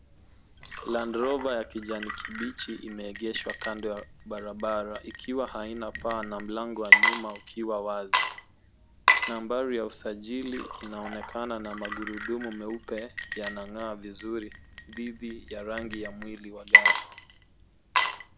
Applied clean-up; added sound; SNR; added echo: none; Water / Liquid; -4 dB; none.